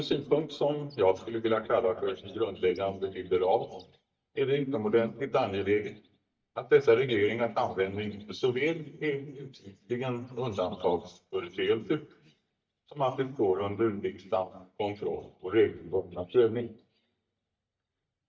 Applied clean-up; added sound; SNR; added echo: neural mask model DeepFilterNet 3.